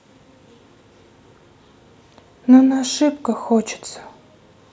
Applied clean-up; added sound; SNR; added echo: none; none; none; none.